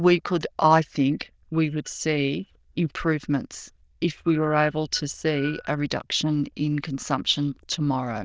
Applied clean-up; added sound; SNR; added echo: neural diffusion model UNIVERSE++.